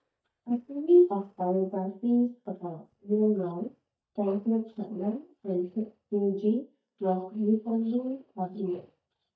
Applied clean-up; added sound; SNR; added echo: neural mask model DeepFilterNet 3.